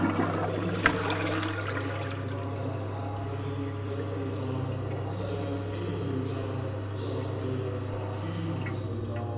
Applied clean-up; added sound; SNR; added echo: none; Toilet flush; -2 dB; reverberation time 2.1 s.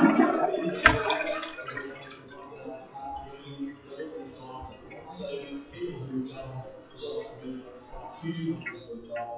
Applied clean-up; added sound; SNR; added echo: classical method WPE with log-MMSE.